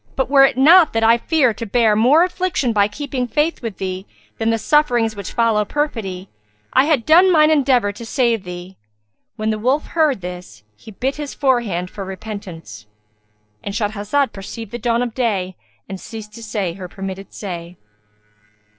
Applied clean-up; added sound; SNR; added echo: neural separator model SepFormer DNS4.